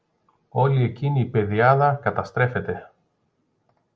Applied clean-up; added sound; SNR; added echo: none; none; none; none.